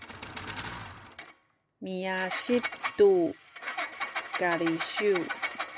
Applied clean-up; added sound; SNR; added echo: none; Engine; 7 dB; none.